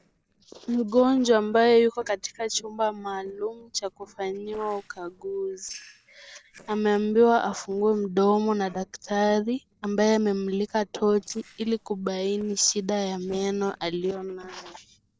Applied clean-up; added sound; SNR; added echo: neural separator model SepFormer DNS4.